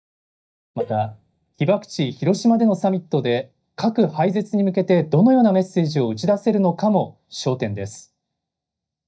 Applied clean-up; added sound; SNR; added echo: neural mask model DeepFilterNet 3.